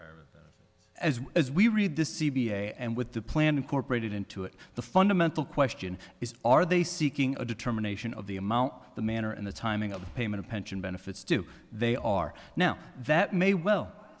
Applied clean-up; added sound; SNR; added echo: none; none; none; none.